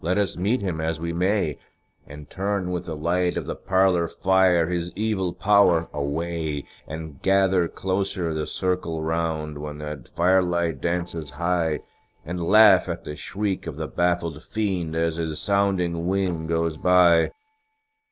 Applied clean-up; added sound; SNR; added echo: neural separator model SepFormer DNS4.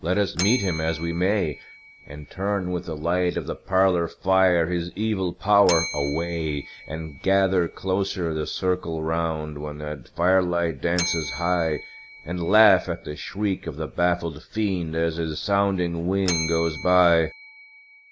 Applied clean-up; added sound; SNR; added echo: none; Bell; 14 dB; none.